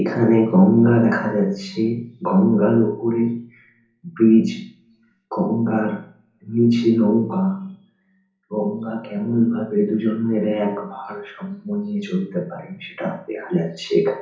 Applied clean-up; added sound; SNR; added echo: none; none; none; reverberation time 0.7 s.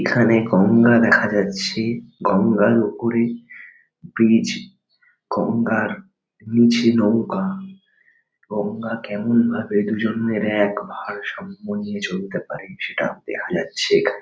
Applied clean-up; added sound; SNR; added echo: none; none; none; none.